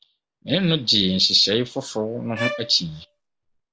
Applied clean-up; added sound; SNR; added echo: none; Bowed string instrument; 9 dB; none.